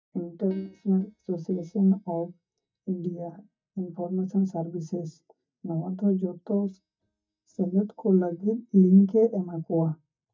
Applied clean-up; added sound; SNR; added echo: neural mask model DeepFilterNet 3.